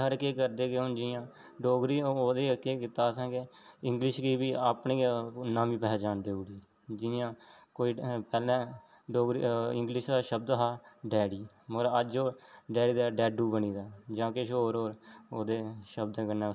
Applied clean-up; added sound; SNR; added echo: none; none; none; none.